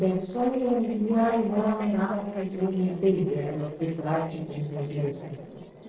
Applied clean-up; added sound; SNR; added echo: neural separator model SepFormer DNS4.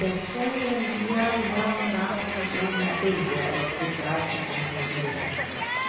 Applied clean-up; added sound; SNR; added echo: none; Crowd; 2 dB; reverberation time 1.2 s.